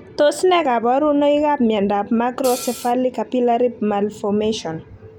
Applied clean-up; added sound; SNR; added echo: none; Hi-hat; 13 dB; none.